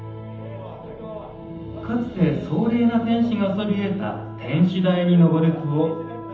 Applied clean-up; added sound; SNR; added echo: none; none; none; reverberation time 0.8 s.